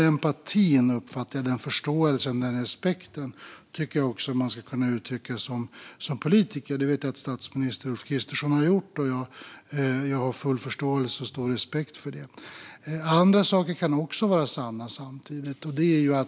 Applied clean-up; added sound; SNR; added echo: none; none; none; none.